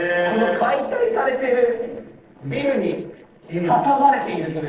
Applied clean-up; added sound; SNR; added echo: neural separator model SepFormer DNS4.